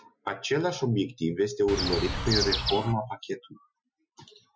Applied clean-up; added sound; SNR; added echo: classical method Wiener filter.